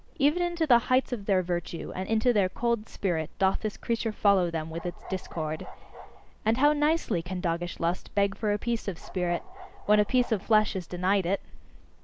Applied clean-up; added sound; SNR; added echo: none; Bark; 18 dB; none.